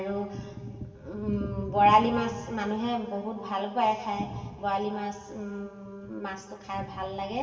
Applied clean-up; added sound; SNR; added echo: none; none; none; reverberation time 2.7 s.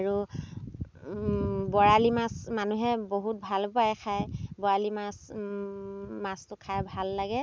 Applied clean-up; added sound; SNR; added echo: none; none; none; none.